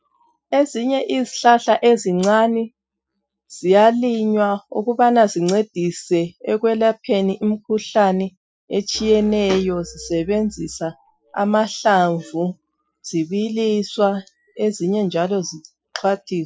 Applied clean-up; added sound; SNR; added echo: classical method Wiener filter.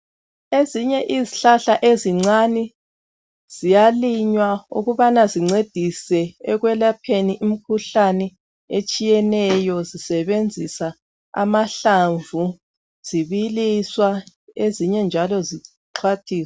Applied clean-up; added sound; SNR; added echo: none; none; none; none.